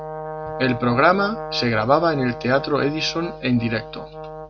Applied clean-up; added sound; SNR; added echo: none; Brass instrument; 11 dB; none.